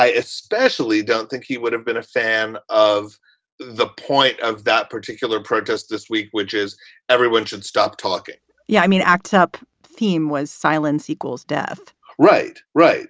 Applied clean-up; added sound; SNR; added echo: none; none; none; none.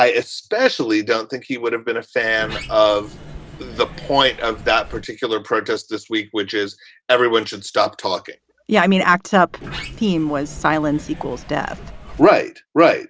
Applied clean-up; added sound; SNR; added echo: none; Sliding door; 15 dB; none.